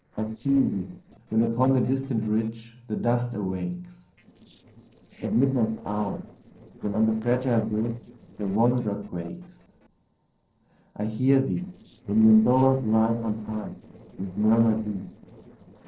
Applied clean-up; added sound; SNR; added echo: neural separator model SepFormer DNS4.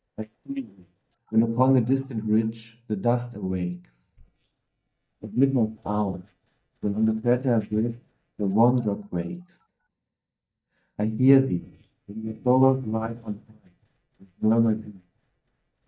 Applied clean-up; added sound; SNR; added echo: neural mask model DeepFilterNet 3.